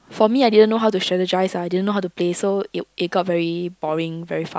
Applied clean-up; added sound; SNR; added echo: none; none; none; none.